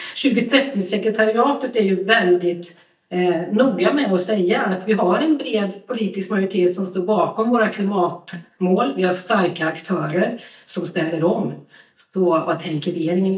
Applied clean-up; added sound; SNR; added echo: neural mask model DeepFilterNet 3.